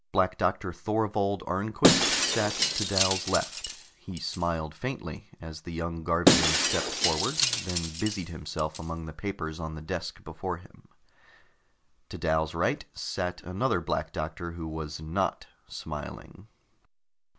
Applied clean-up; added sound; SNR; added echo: none; Shatter; -2 dB; none.